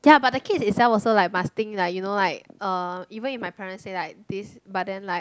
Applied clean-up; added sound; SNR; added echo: none; none; none; none.